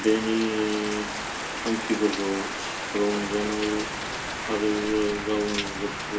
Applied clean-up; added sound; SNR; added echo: none; Rain; 5 dB; reverberation time 0.2 s.